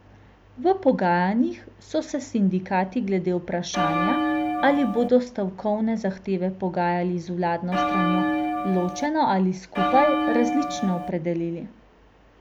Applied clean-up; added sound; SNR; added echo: none; Bell; 0 dB; none.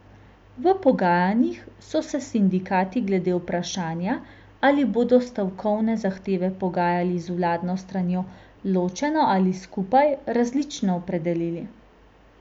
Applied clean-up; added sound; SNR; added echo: none; none; none; none.